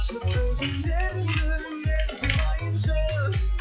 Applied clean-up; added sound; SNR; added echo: classical method log-MMSE.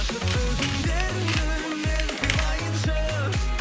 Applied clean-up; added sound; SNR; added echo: none; Tools; 11 dB; none.